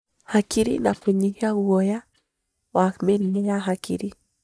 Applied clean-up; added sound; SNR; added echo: neural mask model DeepFilterNet 3.